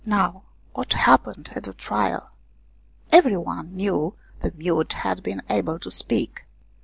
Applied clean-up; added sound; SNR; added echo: none; none; none; none.